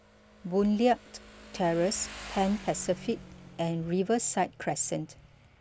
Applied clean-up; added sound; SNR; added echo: none; Motorcycle; 17 dB; none.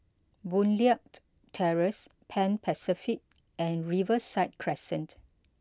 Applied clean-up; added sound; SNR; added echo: none; none; none; none.